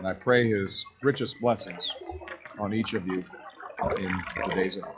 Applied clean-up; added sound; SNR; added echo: classical method log-MMSE.